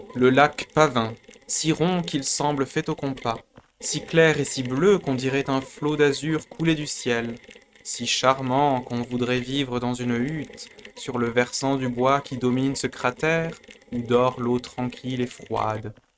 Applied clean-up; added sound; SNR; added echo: neural mask model RNNoise.